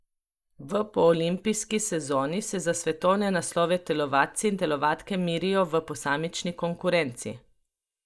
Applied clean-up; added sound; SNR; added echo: neural mask model Resemble Enhance denoiser.